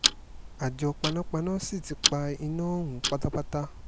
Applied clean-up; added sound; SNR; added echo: none; Tick-tock; 1 dB; none.